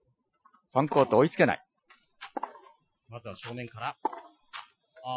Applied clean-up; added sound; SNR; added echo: classical method Wiener filter.